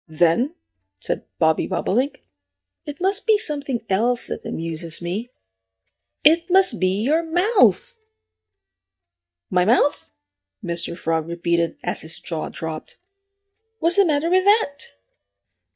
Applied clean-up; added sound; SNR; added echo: neural mask model DeepFilterNet 3.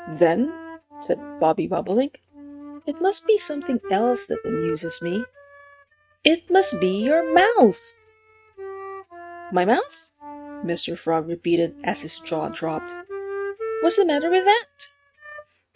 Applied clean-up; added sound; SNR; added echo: neural mask model RNNoise.